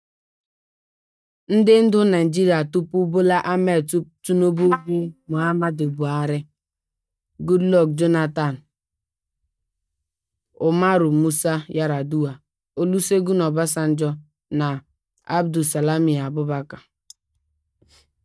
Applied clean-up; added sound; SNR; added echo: neural mask model DeepFilterNet 3.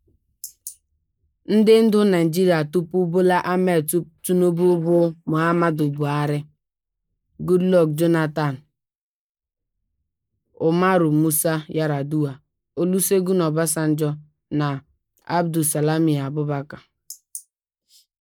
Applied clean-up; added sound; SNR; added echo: neural mask model Resemble Enhance denoiser.